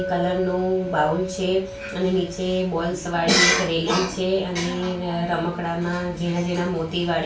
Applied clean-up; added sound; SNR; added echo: none; Chink, clink; 13 dB; reverberation time 0.2 s.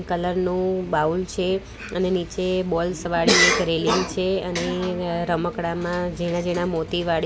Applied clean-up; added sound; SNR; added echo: none; none; none; none.